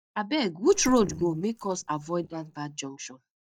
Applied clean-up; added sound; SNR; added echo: neural mask model DeepFilterNet 3.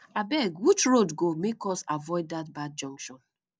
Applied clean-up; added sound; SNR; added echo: none; none; none; none.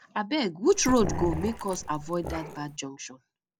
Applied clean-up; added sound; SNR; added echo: none; Growling; 6 dB; none.